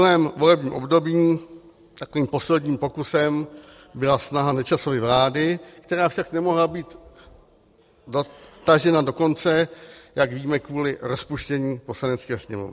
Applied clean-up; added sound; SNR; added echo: none; none; none; none.